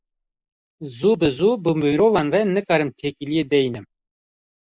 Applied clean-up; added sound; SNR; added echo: neural mask model Resemble Enhance denoiser.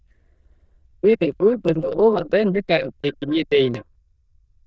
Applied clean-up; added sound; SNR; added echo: neural diffusion model UNIVERSE++.